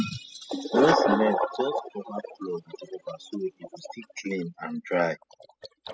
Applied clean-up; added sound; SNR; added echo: classical method spectral subtraction.